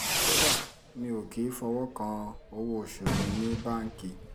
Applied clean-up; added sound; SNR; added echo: none; Fireworks; -2 dB; none.